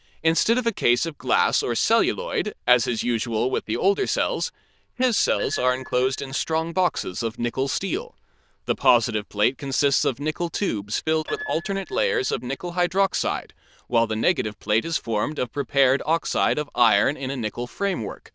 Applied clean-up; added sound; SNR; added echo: neural diffusion model UNIVERSE++.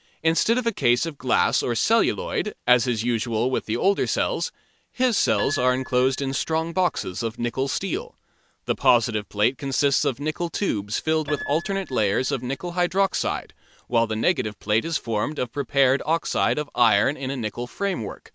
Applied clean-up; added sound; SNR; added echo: none; Piano; 17 dB; none.